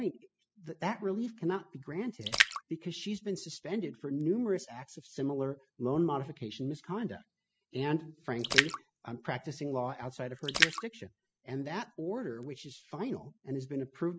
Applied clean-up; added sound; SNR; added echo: classical method spectral subtraction.